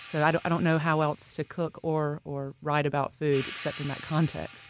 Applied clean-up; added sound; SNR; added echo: none; Hi-hat; 18 dB; none.